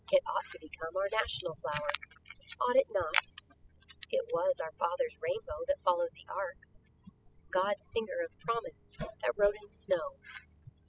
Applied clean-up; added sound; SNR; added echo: classical method spectral subtraction.